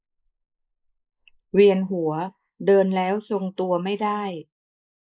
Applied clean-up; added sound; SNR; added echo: neural mask model Resemble Enhance denoiser.